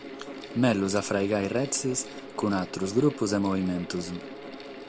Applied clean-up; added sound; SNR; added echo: none; Mechanical fan; 12 dB; none.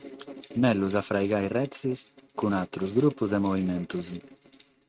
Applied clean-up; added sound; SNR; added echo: neural mask model RNNoise.